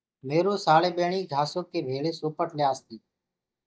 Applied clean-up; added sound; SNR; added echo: neural mask model DeepFilterNet 3.